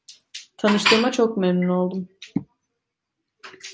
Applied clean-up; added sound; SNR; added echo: none; none; none; none.